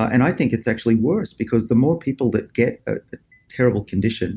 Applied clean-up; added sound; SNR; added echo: none; none; none; none.